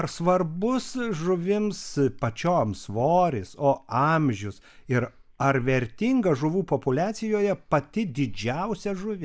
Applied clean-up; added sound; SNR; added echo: none; none; none; none.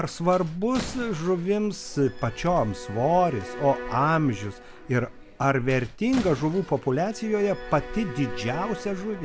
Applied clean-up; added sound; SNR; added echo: none; Bowed string instrument + Slam; 13 dB; none.